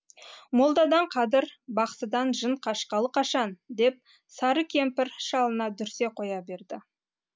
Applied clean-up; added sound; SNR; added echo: none; none; none; none.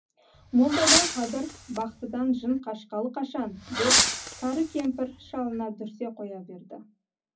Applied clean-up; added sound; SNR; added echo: none; Fireworks; -1 dB; reverberation time 0.4 s.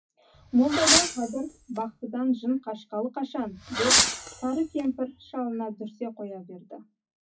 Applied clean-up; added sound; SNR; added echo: classical method WPE with log-MMSE.